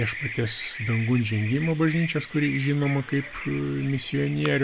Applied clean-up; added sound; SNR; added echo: none; Bird vocalization, bird call, bird song; 12 dB; none.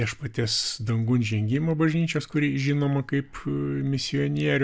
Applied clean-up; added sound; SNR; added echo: none; none; none; none.